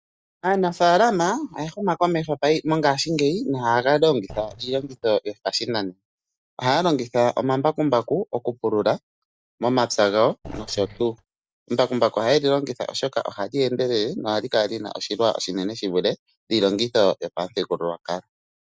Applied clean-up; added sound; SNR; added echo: neural mask model DeepFilterNet 3.